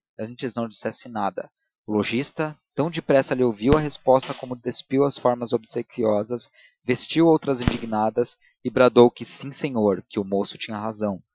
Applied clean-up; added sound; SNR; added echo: classical method Wiener filter.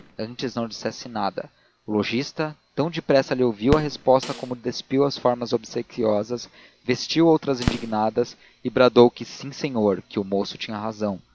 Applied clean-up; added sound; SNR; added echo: none; Snare drum + Fireworks; 15 dB; none.